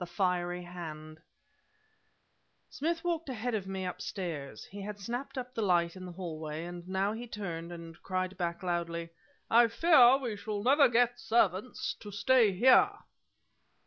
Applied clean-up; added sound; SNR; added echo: none; none; none; none.